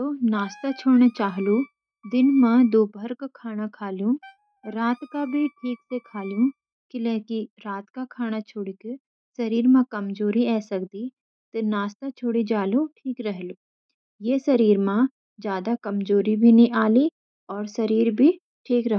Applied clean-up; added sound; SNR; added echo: neural mask model RNNoise.